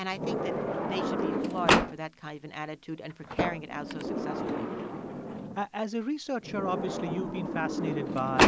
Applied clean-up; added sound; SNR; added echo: none; Sliding door; -5 dB; none.